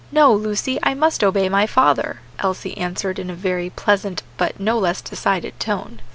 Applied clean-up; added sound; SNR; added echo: none; none; none; none.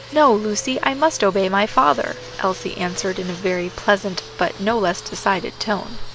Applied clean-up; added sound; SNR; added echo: none; Fixed-wing aircraft, airplane; 17 dB; none.